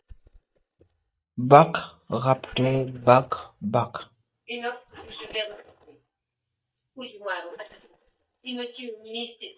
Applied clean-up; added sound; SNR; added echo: neural mask model DeepFilterNet 3.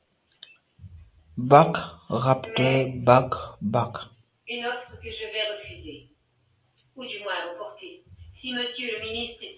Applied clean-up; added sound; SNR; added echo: none; none; none; none.